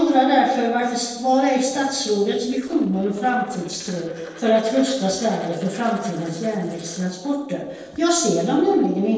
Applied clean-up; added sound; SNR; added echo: neural separator model SepFormer DNS4.